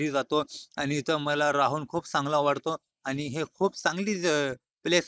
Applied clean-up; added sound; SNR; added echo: neural mask model Resemble Enhance denoiser.